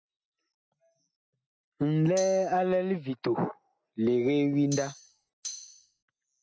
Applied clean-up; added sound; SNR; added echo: none; Tambourine; 13 dB; none.